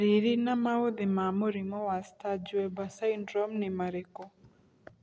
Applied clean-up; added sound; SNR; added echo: none; none; none; none.